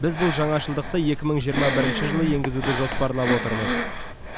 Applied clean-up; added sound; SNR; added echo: none; Breathing; 3 dB; none.